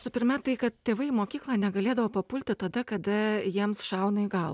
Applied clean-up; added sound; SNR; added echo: none; none; none; none.